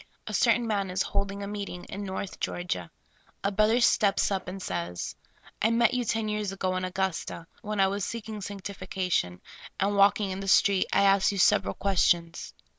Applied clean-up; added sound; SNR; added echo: none; none; none; none.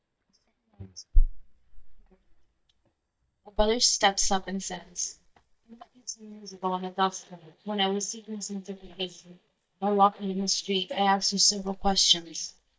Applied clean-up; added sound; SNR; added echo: neural mask model DeepFilterNet 3.